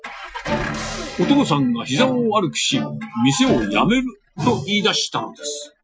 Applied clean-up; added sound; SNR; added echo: classical method Wiener filter.